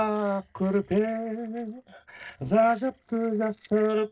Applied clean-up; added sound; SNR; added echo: neural separator model SepFormer DNS4.